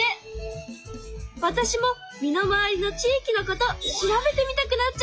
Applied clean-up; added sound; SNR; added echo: classical method log-MMSE.